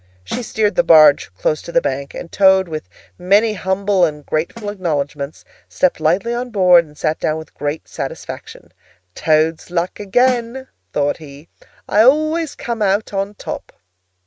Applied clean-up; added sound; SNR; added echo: neural mask model RNNoise.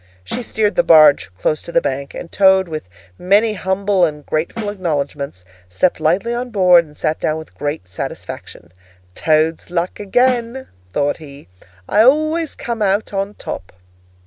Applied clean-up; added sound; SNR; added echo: none; Snare drum; 15 dB; none.